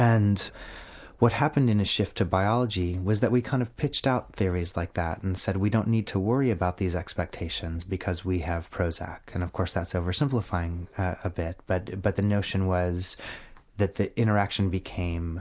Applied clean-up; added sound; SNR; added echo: none; none; none; none.